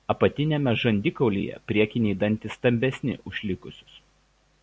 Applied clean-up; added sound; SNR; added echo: none; none; none; none.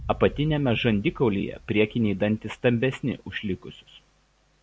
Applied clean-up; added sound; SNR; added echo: none; Boom; 20 dB; none.